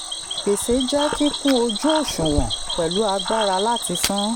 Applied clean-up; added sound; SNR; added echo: none; Fire + Cricket / Frog; 5 dB; none.